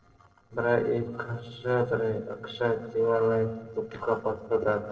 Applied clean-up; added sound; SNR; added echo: neural separator model SepFormer DNS4.